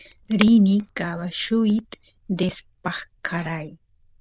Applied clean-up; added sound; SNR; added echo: neural diffusion model UNIVERSE++.